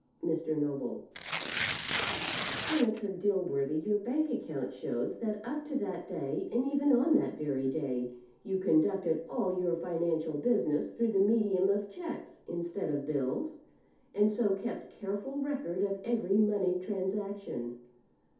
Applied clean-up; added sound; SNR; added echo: none; Tearing; 3 dB; reverberation time 0.5 s.